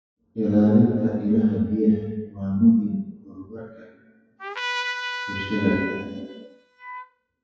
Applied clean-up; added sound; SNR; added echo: classical method WPE with log-MMSE.